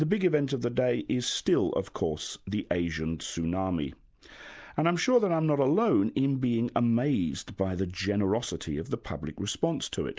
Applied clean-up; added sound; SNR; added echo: none; none; none; none.